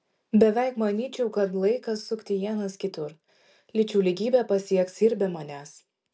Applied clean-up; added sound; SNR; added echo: none; none; none; none.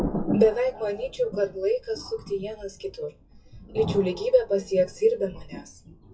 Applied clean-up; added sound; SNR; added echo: classical method WPE with log-MMSE.